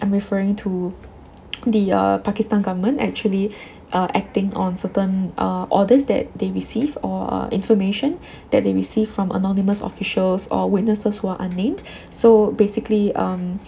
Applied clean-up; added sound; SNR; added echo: none; none; none; none.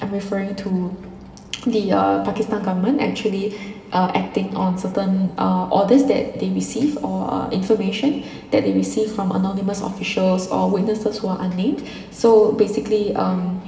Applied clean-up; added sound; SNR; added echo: none; none; none; reverberation time 2.0 s.